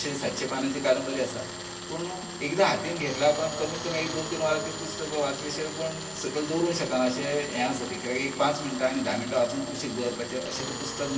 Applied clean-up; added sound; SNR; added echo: none; Tools; 8 dB; reverberation time 0.2 s.